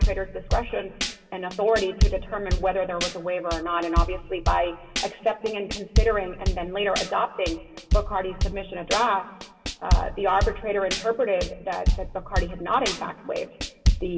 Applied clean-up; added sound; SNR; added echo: none; Drum / Drum kit; 0 dB; reverberation time 1.1 s.